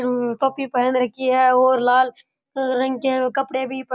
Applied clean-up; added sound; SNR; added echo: none; none; none; none.